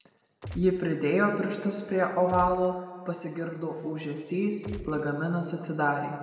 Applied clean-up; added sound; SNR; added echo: none; Gunshot, gunfire; 12 dB; reverberation time 2.0 s.